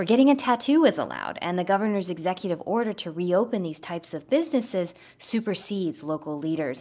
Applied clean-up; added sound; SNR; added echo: none; none; none; none.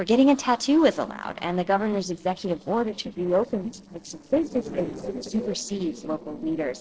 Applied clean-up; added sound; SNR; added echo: neural separator model SepFormer DNS4.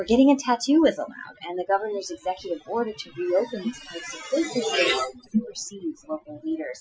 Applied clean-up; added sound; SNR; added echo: classical method Wiener filter.